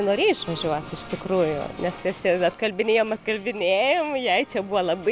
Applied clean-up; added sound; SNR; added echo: none; none; none; none.